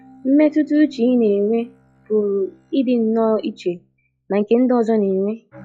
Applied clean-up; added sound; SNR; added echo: classical method log-MMSE.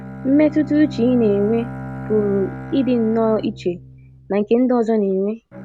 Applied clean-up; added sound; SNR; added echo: none; Bowed string instrument; 13 dB; none.